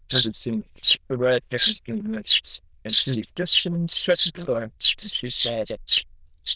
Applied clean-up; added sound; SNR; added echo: neural diffusion model UNIVERSE++.